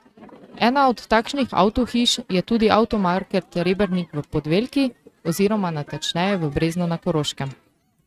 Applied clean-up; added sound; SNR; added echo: neural mask model RNNoise.